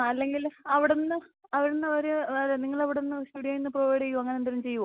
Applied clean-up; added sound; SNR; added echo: none; none; none; none.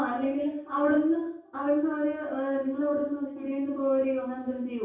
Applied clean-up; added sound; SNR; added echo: none; none; none; reverberation time 0.6 s.